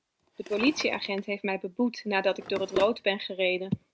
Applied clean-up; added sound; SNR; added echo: none; Drawer open or close; 13 dB; none.